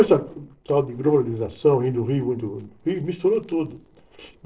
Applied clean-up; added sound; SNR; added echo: neural separator model SepFormer DNS4.